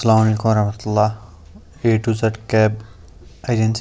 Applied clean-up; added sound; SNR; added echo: none; none; none; none.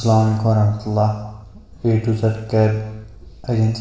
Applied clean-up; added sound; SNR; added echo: none; none; none; reverberation time 0.9 s.